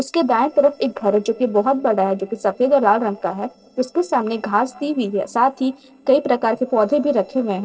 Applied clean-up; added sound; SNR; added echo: neural separator model SepFormer DNS4.